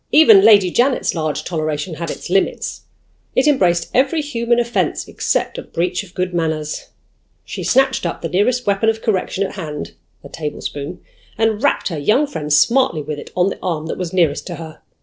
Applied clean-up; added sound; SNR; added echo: neural separator model SepFormer DNS4.